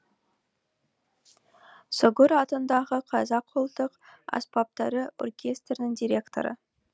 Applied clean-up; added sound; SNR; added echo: none; none; none; none.